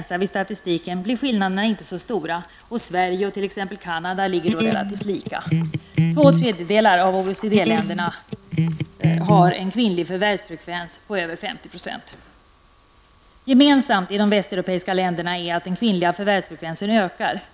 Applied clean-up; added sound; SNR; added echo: none; Electric guitar; -1 dB; none.